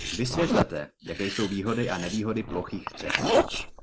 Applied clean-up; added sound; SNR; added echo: neural mask model Resemble Enhance denoiser.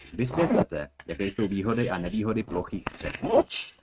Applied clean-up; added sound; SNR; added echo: neural mask model RNNoise.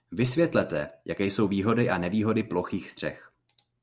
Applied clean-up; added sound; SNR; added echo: none; none; none; none.